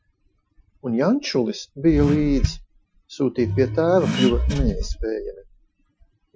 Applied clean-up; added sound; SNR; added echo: classical method Wiener filter.